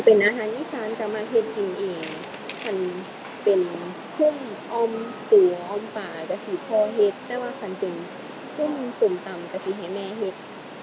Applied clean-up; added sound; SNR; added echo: none; Tools; 18 dB; none.